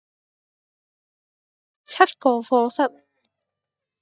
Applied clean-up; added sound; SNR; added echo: neural mask model DeepFilterNet 3.